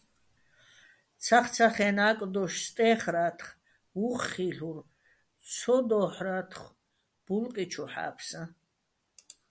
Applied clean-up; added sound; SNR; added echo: none; none; none; none.